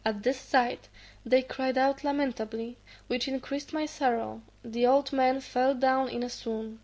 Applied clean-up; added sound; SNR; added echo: none; none; none; none.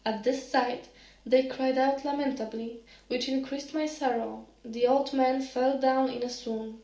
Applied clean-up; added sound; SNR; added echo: none; none; none; reverberation time 0.4 s.